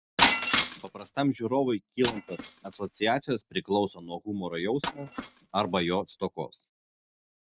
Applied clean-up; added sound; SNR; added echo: neural mask model RNNoise.